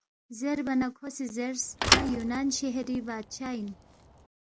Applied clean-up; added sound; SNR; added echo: none; Thump, thud; -1 dB; none.